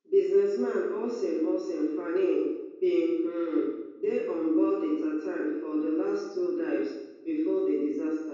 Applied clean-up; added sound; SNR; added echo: none; none; none; reverberation time 1.1 s.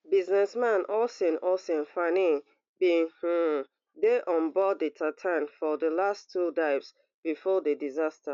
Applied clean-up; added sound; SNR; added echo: none; none; none; none.